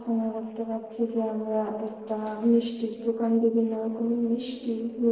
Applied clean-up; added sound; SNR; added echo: neural separator model SepFormer DNS4.